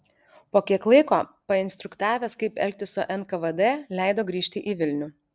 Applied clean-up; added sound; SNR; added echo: none; none; none; none.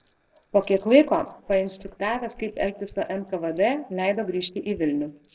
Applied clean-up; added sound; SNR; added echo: neural separator model SepFormer DNS4.